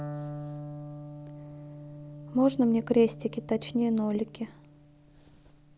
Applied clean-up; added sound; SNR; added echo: none; Electric guitar; 12 dB; none.